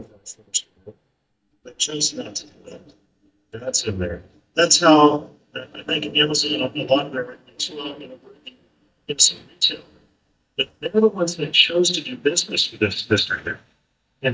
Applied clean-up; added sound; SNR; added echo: neural mask model DeepFilterNet 3.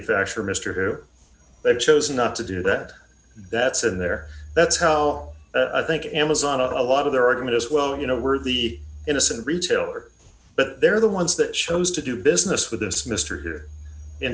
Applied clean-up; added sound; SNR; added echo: none; none; none; none.